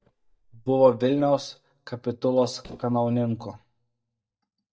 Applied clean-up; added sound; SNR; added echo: neural mask model DeepFilterNet 3.